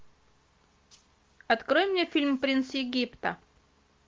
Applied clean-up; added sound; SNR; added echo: none; none; none; none.